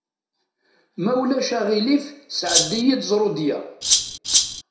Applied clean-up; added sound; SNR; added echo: none; Rattle (instrument); -3 dB; reverberation time 0.6 s.